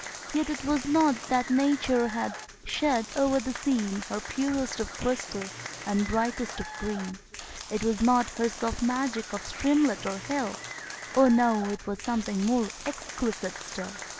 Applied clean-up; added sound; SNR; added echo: none; Applause; 12 dB; none.